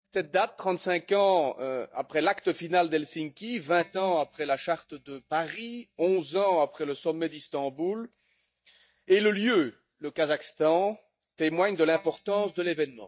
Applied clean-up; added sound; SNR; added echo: neural mask model DeepFilterNet 3.